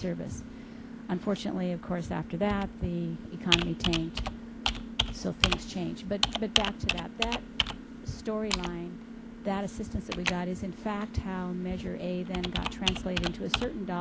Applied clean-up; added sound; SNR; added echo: none; Computer keyboard; 1 dB; none.